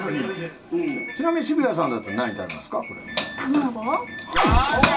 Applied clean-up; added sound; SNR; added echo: none; Doorbell; 8 dB; reverberation time 0.2 s.